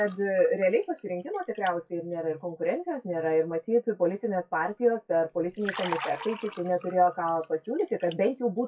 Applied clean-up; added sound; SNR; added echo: classical method WPE with log-MMSE.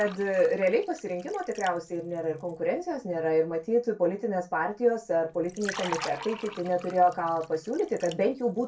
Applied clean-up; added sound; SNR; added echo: none; Liquid; 17 dB; reverberation time 0.2 s.